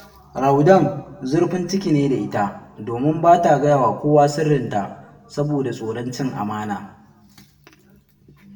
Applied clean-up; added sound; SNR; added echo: none; none; none; reverberation time 0.7 s.